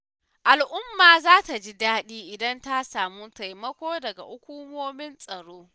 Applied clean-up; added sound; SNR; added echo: none; none; none; none.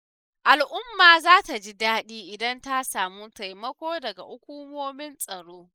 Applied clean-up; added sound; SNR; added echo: neural mask model Resemble Enhance denoiser.